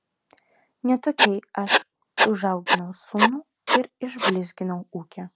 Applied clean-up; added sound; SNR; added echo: none; Writing; -4 dB; none.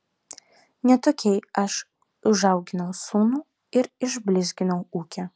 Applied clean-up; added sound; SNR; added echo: none; none; none; none.